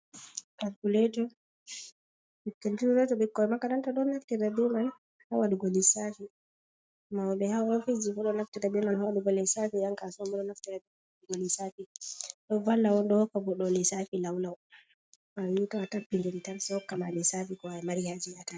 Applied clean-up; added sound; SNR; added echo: none; none; none; none.